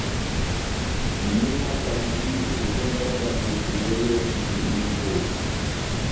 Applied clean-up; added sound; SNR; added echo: none; Water; -4 dB; reverberation time 0.9 s.